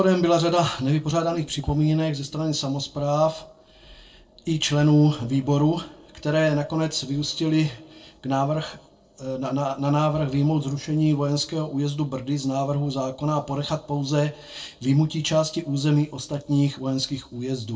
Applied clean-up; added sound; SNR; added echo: neural separator model SepFormer DNS4.